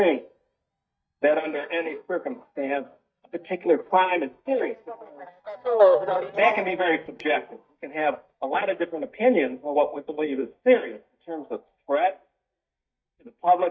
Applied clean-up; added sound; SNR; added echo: neural mask model DeepFilterNet 3.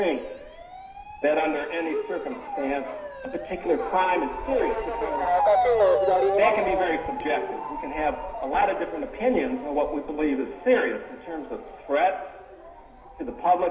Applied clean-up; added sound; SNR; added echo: none; Motor vehicle (road) / Siren; 2 dB; reverberation time 0.9 s.